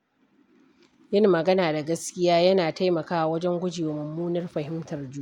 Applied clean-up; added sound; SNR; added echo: none; none; none; none.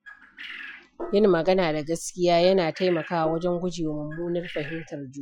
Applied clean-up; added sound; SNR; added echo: classical method Wiener filter.